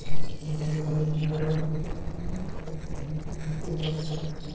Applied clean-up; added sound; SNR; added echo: neural separator model SepFormer DNS4.